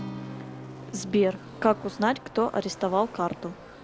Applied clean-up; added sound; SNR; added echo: none; Car passing by / Race car, auto racing + Acoustic guitar; 13 dB; none.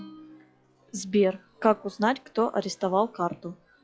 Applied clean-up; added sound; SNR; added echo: classical method log-MMSE.